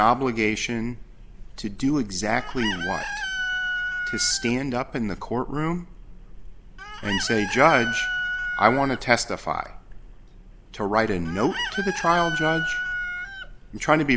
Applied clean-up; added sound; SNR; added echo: none; Chicken, rooster; 7 dB; none.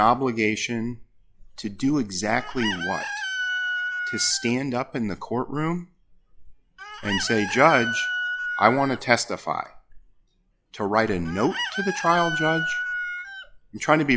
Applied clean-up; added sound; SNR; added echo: classical method log-MMSE.